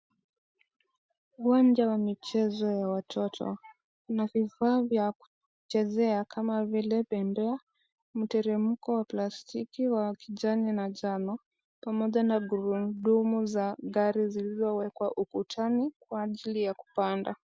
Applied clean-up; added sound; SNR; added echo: none; none; none; none.